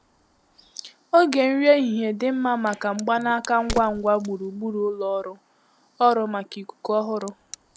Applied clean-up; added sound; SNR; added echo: none; Crack; 19 dB; none.